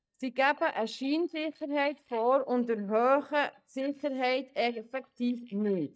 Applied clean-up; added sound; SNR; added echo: neural mask model DeepFilterNet 3.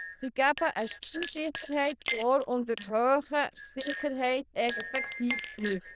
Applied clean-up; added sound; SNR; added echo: neural diffusion model UNIVERSE++.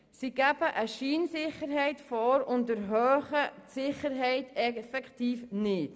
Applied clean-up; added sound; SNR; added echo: none; none; none; none.